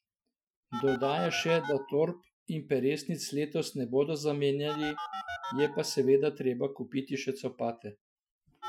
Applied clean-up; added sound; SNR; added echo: classical method Wiener filter.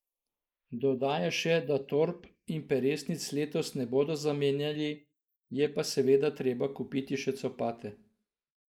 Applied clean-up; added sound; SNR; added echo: neural mask model Resemble Enhance denoiser.